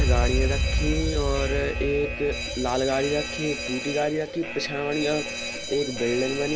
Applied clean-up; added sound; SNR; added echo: none; Alarm; 0 dB; none.